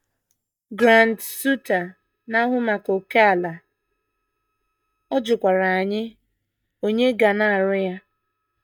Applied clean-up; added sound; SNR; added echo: neural mask model DeepFilterNet 3.